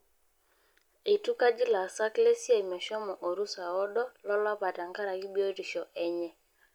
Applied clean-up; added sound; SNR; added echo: none; none; none; none.